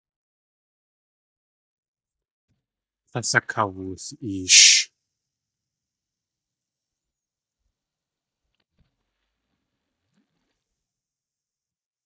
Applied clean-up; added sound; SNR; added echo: neural mask model DeepFilterNet 3.